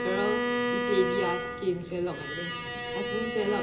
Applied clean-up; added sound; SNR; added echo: none; Bowed string instrument; 0 dB; reverberation time 0.2 s.